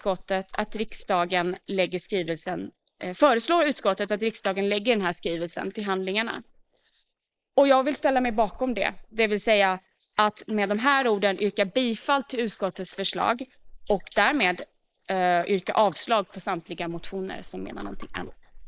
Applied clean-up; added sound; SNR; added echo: neural mask model Resemble Enhance denoiser.